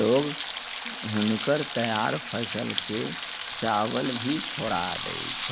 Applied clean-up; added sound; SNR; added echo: none; Frying (food); 0 dB; none.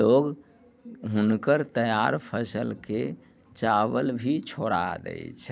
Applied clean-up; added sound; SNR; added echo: none; none; none; none.